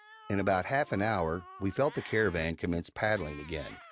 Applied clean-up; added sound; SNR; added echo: none; Cat; 19 dB; none.